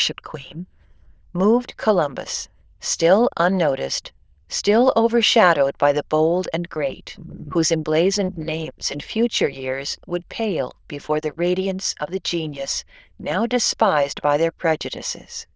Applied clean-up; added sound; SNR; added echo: neural diffusion model UNIVERSE++.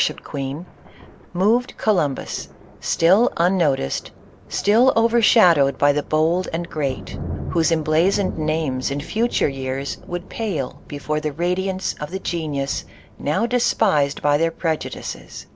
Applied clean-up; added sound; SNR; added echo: none; Thunder; 16 dB; none.